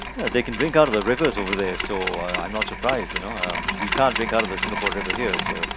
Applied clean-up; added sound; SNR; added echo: none; Mechanisms; 3 dB; none.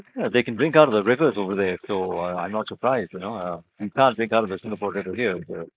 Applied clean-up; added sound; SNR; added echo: neural mask model Resemble Enhance denoiser.